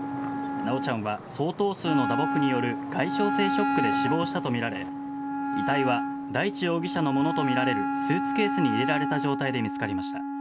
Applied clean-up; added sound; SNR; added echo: none; Wind instrument, woodwind instrument; 0 dB; none.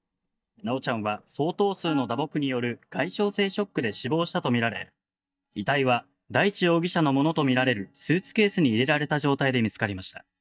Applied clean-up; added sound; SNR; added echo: neural mask model DeepFilterNet 3.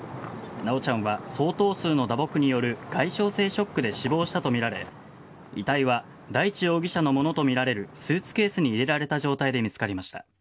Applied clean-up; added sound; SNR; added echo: none; none; none; none.